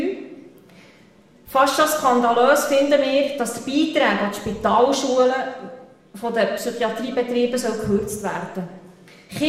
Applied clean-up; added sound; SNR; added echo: none; none; none; reverberation time 1.0 s.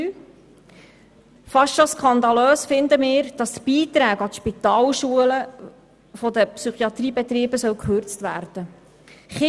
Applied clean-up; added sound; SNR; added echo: none; none; none; none.